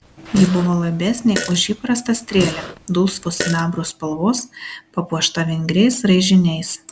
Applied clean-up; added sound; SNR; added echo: none; Fart; 11 dB; none.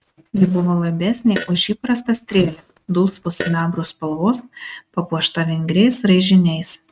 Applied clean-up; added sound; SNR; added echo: neural mask model RNNoise.